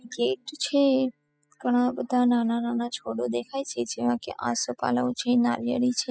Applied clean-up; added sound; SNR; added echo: classical method spectral subtraction.